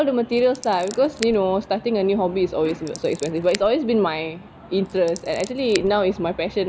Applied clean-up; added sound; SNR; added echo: none; Scissors; 17 dB; none.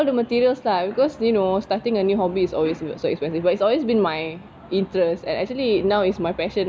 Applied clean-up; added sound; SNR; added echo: none; none; none; none.